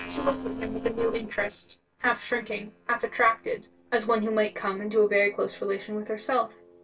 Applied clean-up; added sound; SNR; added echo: neural separator model SepFormer DNS4.